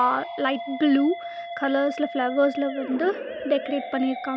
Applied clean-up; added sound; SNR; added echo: none; Musical instrument; 10 dB; none.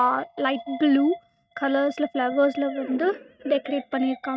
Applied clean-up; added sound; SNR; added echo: neural mask model RNNoise.